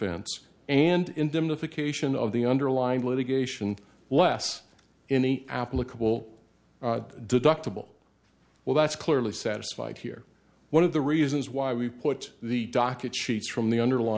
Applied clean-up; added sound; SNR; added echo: none; none; none; none.